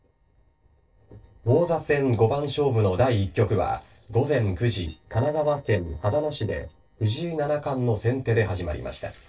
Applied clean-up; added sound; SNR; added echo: neural separator model SepFormer DNS4.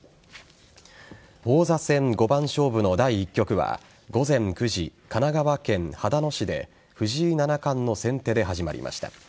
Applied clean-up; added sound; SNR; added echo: none; none; none; none.